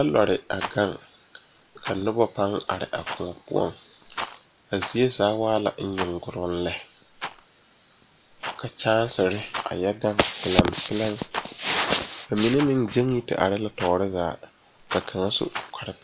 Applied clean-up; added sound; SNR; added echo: none; Rattle; 14 dB; none.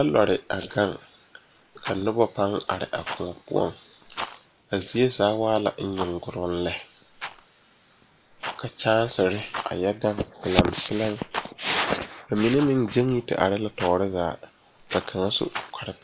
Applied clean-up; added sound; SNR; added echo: neural mask model Resemble Enhance denoiser.